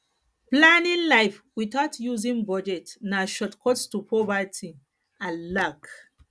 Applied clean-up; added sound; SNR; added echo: none; none; none; none.